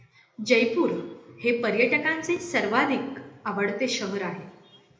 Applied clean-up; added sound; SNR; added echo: none; none; none; reverberation time 0.8 s.